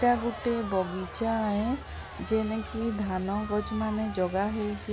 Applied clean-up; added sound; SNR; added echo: none; Truck + Crowd; 10 dB; none.